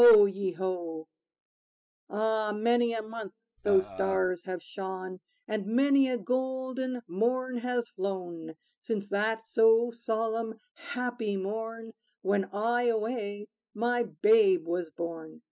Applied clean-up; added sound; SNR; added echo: classical method spectral subtraction.